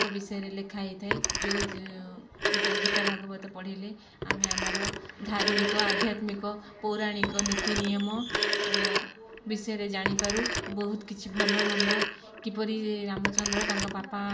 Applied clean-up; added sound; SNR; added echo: none; Telephone; -2 dB; reverberation time 0.4 s.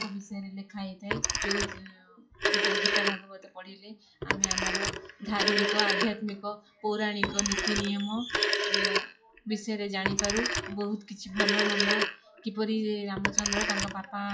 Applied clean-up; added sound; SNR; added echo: classical method WPE with log-MMSE.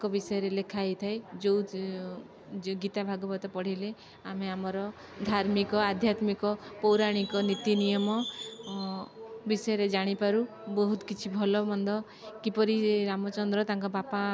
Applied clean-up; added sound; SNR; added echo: none; none; none; none.